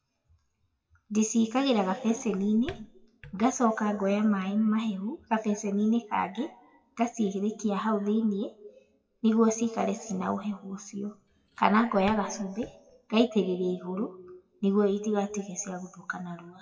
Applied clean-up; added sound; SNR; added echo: classical method WPE with log-MMSE.